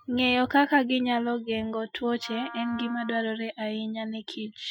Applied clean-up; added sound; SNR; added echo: classical method Wiener filter.